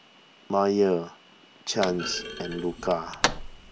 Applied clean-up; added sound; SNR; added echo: none; Thump, thud; 7 dB; none.